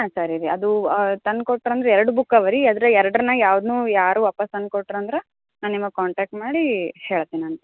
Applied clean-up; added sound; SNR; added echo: none; none; none; none.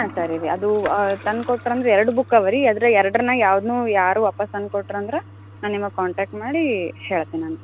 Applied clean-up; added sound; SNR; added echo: none; Toilet flush; 19 dB; none.